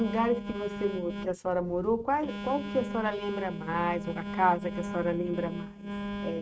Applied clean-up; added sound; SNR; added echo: neural mask model RNNoise.